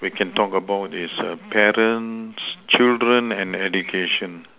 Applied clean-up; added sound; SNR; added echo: none; none; none; none.